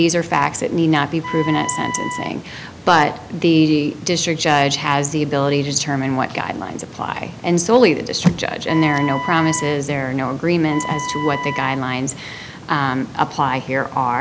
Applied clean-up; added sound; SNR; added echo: none; Wind instrument, woodwind instrument; 10 dB; none.